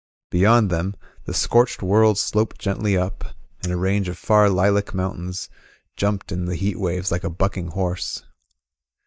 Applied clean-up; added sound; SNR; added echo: neural mask model DeepFilterNet 3.